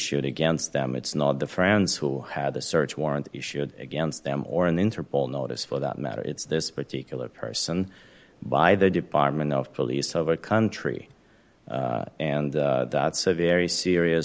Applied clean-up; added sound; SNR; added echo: none; none; none; none.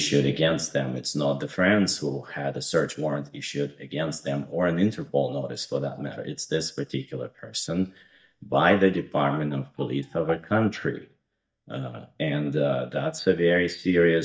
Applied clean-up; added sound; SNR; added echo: neural mask model DeepFilterNet 3.